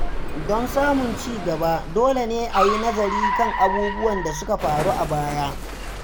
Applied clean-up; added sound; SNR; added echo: none; Car + Engine starting; 3 dB; none.